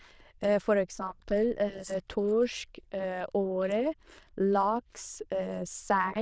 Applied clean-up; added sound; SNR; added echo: neural diffusion model UNIVERSE++.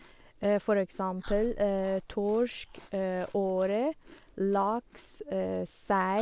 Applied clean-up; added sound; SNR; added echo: none; Chewing, mastication; 17 dB; none.